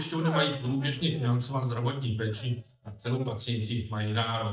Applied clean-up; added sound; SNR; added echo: neural mask model DeepFilterNet 3.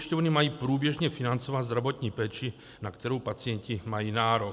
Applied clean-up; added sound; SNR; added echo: none; none; none; none.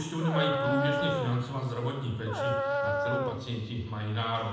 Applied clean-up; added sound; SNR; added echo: none; Dog; -1 dB; reverberation time 1.0 s.